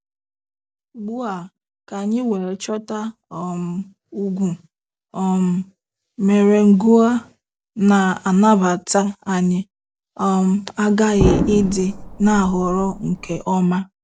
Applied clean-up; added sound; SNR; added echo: none; Explosion; 4 dB; none.